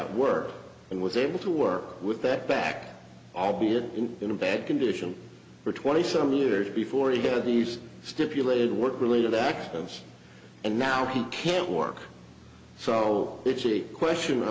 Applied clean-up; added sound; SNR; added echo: none; none; none; none.